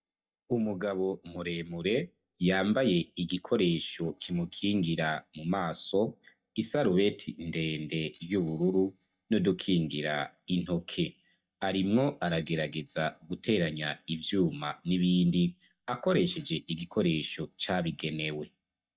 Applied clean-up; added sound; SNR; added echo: neural mask model DeepFilterNet 3.